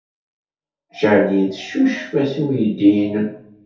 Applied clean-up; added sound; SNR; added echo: none; none; none; reverberation time 0.6 s.